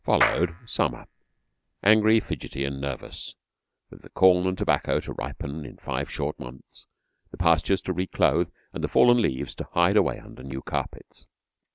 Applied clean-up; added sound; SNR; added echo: none; Clapping; 6 dB; none.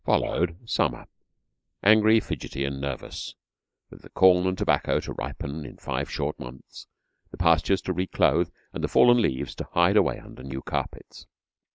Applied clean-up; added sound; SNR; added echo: neural mask model Resemble Enhance denoiser.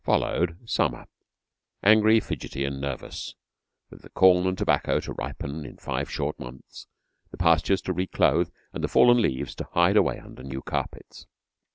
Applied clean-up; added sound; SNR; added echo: none; none; none; none.